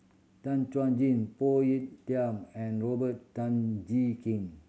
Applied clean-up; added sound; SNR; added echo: none; none; none; none.